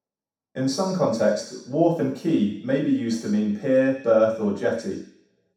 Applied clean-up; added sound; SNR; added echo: none; none; none; reverberation time 0.7 s.